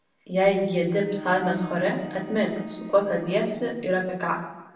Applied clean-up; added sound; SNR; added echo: none; Bowed string instrument; 15 dB; reverberation time 0.9 s.